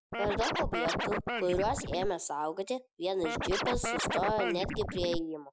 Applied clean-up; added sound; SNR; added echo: none; Scratching (performance technique); 1 dB; none.